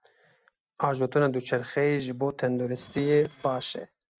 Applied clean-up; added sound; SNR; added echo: neural mask model RNNoise.